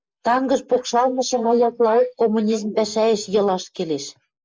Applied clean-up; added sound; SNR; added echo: neural mask model Resemble Enhance denoiser.